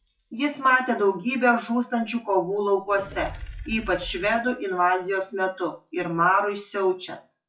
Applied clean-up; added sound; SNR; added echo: classical method WPE with log-MMSE.